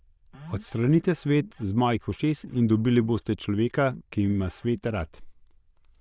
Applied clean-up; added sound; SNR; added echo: neural diffusion model UNIVERSE++.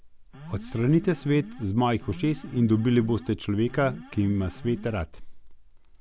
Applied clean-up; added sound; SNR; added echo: none; Alarm; 16 dB; none.